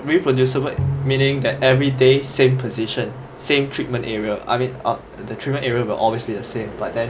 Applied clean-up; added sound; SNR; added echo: none; Bowed string instrument; 9 dB; none.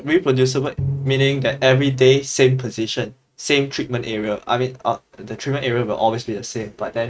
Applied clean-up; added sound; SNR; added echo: neural mask model RNNoise.